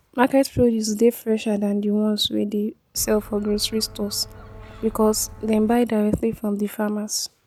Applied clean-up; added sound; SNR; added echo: none; Gull, seagull; 18 dB; none.